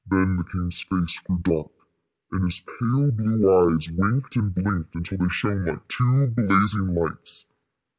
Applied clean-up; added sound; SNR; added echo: none; none; none; none.